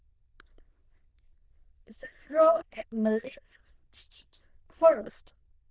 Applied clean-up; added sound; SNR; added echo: neural diffusion model UNIVERSE++.